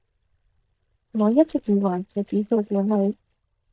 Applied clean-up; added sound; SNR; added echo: neural mask model DeepFilterNet 3.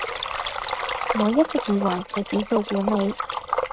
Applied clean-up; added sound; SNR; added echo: neural mask model RNNoise.